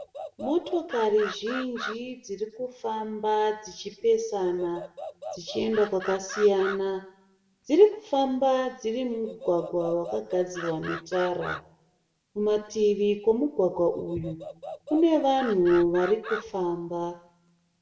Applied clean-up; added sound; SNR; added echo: none; Animal; 14 dB; reverberation time 0.6 s.